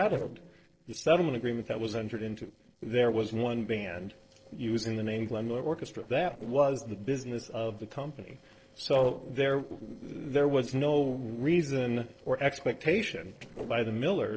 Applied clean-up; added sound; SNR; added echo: neural separator model SepFormer DNS4.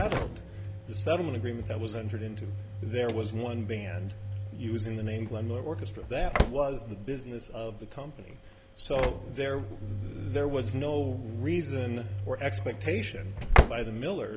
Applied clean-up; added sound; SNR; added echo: none; Slam / Engine; -1 dB; none.